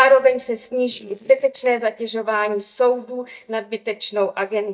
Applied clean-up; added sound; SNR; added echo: neural mask model DeepFilterNet 3.